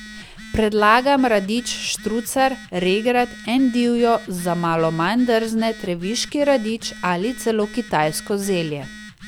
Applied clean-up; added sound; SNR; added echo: none; Telephone; 18 dB; none.